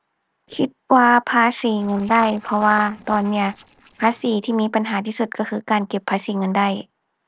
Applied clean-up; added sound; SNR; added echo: neural separator model SepFormer DNS4.